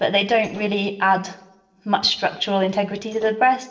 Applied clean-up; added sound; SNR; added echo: neural separator model SepFormer DNS4.